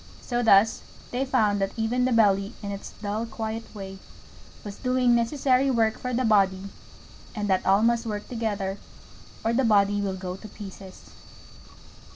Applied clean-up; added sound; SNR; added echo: none; none; none; none.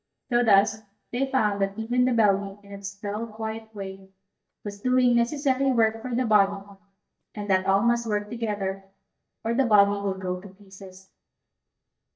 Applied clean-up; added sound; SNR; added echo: neural mask model DeepFilterNet 3.